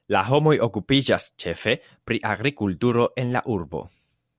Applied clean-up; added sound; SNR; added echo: none; none; none; none.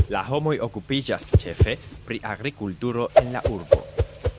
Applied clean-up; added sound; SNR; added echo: none; Whoosh, swoosh, swish; -4 dB; none.